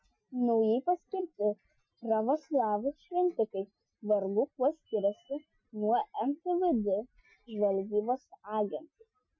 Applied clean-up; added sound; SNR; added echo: classical method Wiener filter.